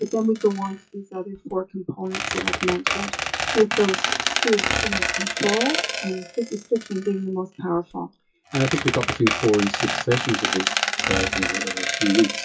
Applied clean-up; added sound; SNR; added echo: classical method WPE with log-MMSE.